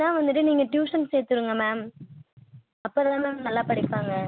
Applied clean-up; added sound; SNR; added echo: none; none; none; none.